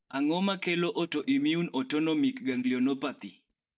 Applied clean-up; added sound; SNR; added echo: neural mask model DeepFilterNet 3.